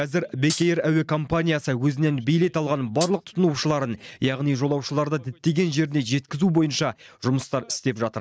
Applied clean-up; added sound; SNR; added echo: neural mask model RNNoise.